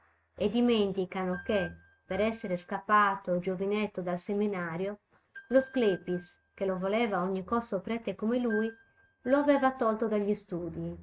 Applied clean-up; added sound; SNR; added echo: neural mask model RNNoise.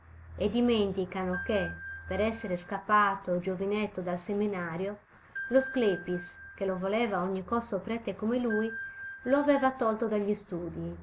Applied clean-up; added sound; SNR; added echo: none; Ringtone / Bell; 11 dB; none.